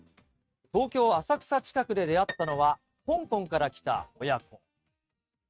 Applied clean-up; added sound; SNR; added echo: neural mask model RNNoise.